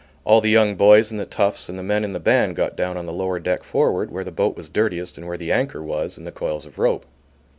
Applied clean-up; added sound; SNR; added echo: none; none; none; none.